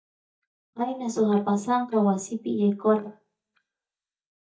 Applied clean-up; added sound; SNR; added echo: neural mask model DeepFilterNet 3.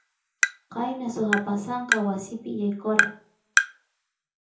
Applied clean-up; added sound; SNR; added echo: none; Tap; -1 dB; reverberation time 0.6 s.